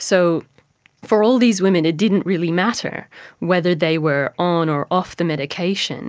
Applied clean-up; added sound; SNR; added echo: none; none; none; none.